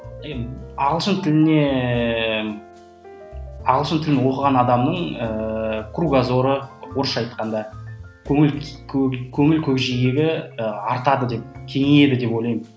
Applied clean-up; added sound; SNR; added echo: none; none; none; none.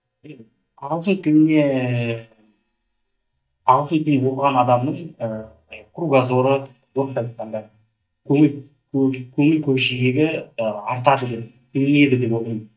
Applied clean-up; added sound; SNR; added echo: neural mask model DeepFilterNet 3.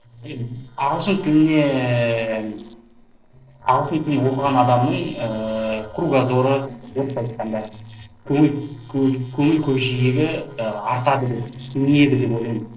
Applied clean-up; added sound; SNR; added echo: neural separator model SepFormer DNS4.